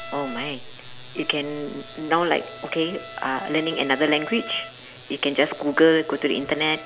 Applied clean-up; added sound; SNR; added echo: none; Trumpet; 17 dB; none.